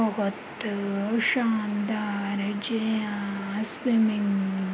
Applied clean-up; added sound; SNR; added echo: none; none; none; none.